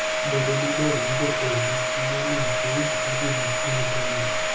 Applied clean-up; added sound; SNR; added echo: none; Domestic sounds, home sounds; -5 dB; reverberation time 1.0 s.